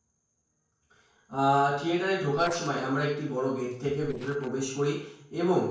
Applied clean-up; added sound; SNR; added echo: neural separator model SepFormer DNS4.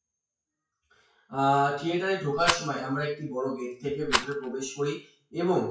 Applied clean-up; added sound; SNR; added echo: classical method WPE with log-MMSE.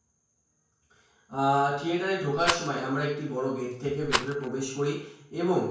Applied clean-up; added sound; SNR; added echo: none; Rattle; 3 dB; reverberation time 0.5 s.